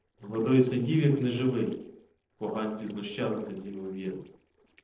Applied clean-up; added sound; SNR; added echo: neural separator model SepFormer DNS4.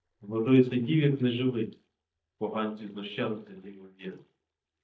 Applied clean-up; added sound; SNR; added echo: neural mask model DeepFilterNet 3.